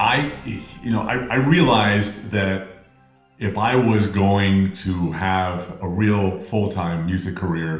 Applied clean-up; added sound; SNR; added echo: none; none; none; reverberation time 0.7 s.